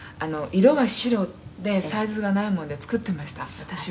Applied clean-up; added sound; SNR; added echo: none; none; none; none.